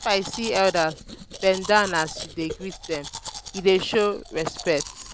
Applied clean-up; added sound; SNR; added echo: none; Domestic sounds, home sounds; 11 dB; none.